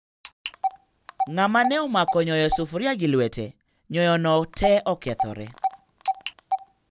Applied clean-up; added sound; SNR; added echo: none; Telephone; 6 dB; none.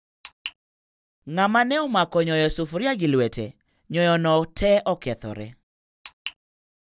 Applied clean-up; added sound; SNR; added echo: none; none; none; none.